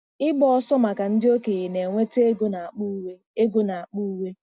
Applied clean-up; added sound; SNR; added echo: none; none; none; none.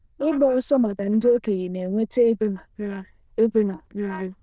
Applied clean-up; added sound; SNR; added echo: neural diffusion model UNIVERSE++.